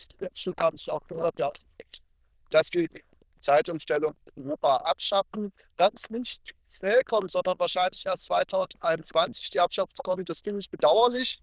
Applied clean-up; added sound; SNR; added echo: neural diffusion model UNIVERSE++.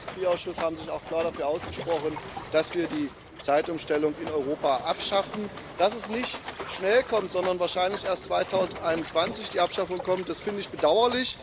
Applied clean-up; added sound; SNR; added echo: none; Waves, surf + Rattle; 11 dB; none.